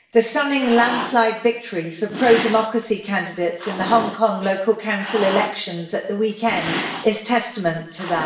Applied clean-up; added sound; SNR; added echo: none; Cat; 10 dB; reverberation time 0.7 s.